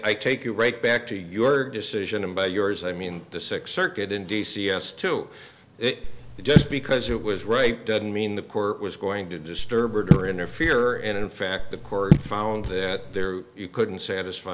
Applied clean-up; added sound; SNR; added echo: none; Raindrop / Drip; -1 dB; none.